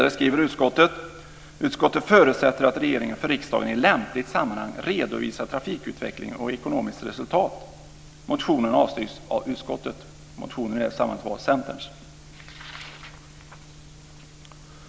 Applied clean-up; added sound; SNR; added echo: none; none; none; none.